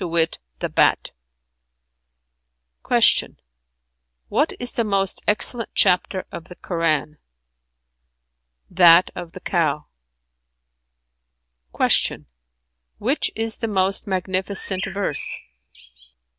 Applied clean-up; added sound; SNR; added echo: none; Bird; 10 dB; none.